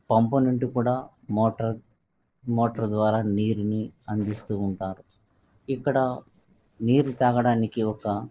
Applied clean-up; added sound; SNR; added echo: neural separator model SepFormer DNS4.